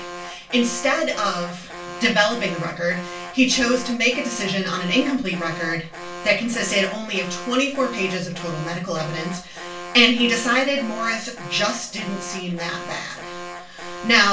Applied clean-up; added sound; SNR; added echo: none; Alarm; 13 dB; reverberation time 0.3 s.